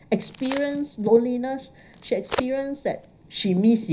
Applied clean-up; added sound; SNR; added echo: none; Crack; 14 dB; reverberation time 0.4 s.